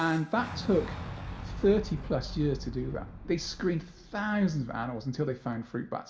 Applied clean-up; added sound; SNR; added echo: none; Boom; 11 dB; reverberation time 0.6 s.